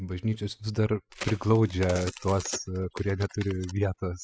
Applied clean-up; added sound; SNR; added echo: classical method spectral subtraction.